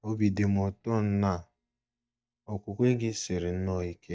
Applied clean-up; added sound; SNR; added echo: neural mask model DeepFilterNet 3.